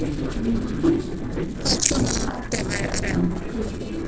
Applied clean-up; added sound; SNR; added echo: neural separator model SepFormer DNS4.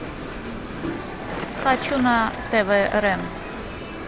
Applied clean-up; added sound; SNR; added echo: none; Bicycle; 14 dB; none.